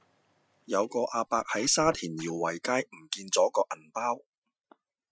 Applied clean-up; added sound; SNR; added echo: classical method Wiener filter.